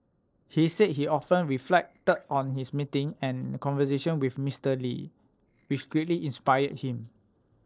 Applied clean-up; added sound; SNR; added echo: neural separator model SepFormer DNS4.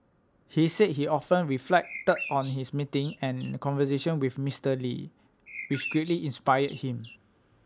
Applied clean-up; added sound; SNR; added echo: none; Bird; 14 dB; none.